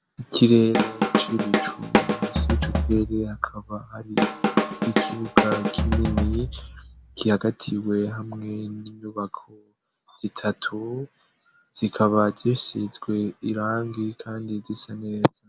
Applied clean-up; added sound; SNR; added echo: none; Drum kit; -2 dB; none.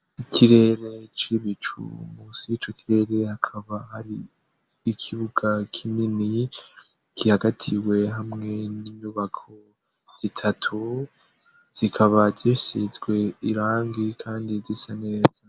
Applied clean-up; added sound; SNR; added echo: none; none; none; none.